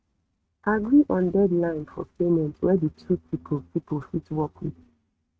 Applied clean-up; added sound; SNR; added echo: neural mask model RNNoise.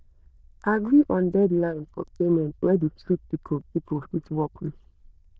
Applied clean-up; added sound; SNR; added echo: neural diffusion model UNIVERSE++.